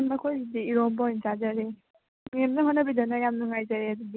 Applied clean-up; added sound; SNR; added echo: none; none; none; none.